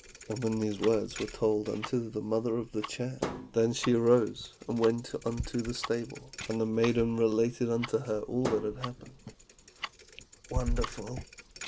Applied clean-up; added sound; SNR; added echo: none; Tick-tock + Thump, thud; 11 dB; none.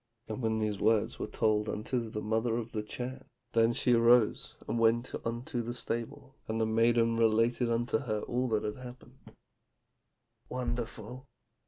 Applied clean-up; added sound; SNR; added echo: none; none; none; none.